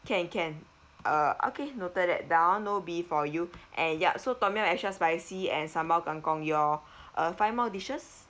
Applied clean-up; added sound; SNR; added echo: none; none; none; none.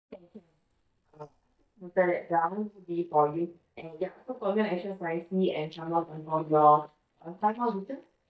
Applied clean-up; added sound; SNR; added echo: neural mask model DeepFilterNet 3.